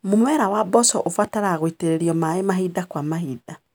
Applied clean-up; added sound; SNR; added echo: none; none; none; none.